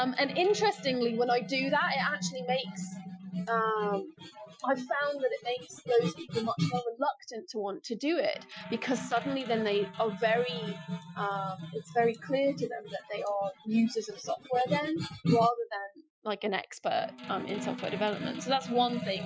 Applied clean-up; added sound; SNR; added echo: classical method Wiener filter.